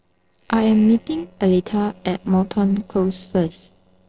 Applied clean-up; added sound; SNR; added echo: neural separator model SepFormer DNS4.